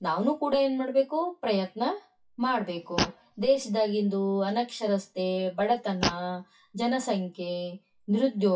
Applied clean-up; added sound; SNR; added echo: classical method WPE with log-MMSE.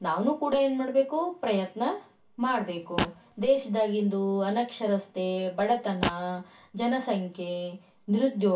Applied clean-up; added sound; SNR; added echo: none; Fart; 8 dB; reverberation time 0.1 s.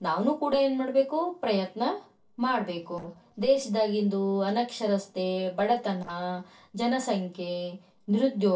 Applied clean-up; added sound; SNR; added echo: neural separator model SepFormer DNS4.